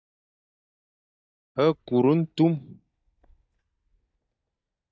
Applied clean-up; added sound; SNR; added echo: neural mask model DeepFilterNet 3.